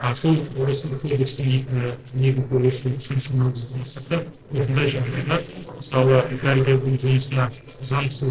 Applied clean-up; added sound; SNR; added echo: neural separator model SepFormer DNS4.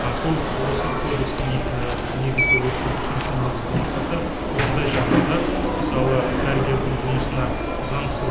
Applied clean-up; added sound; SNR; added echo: none; Alarm; -3 dB; reverberation time 0.8 s.